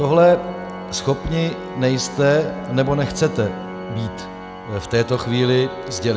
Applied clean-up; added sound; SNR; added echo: none; Organ; 11 dB; none.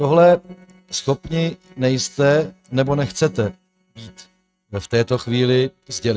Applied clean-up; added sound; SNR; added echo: neural mask model RNNoise.